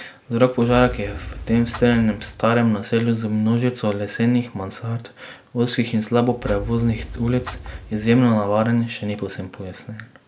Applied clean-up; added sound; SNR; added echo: none; Clock; 12 dB; none.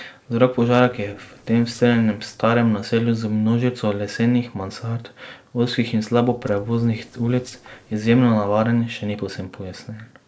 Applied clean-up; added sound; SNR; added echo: neural separator model SepFormer DNS4.